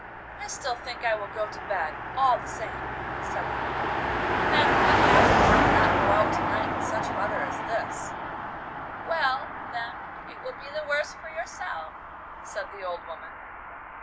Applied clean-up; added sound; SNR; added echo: none; Car passing by; -4 dB; none.